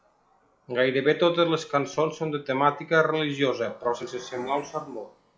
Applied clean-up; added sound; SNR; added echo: classical method log-MMSE.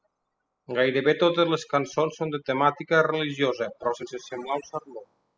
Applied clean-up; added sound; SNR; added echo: classical method spectral subtraction.